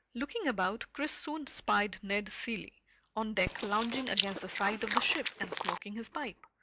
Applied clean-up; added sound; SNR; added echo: neural mask model Resemble Enhance denoiser.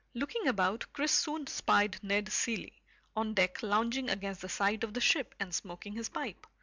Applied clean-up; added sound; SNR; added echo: none; none; none; none.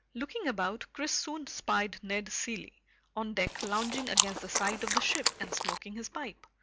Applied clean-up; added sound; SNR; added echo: none; Chewing, mastication; -3 dB; none.